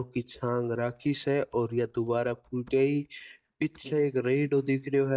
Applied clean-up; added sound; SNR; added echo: neural mask model DeepFilterNet 3.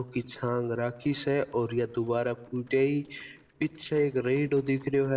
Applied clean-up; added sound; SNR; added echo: neural separator model SepFormer DNS4.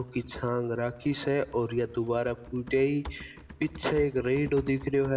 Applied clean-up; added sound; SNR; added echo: none; Typing; 17 dB; reverberation time 2.3 s.